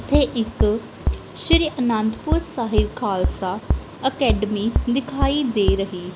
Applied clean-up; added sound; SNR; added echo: none; Bass drum; 2 dB; none.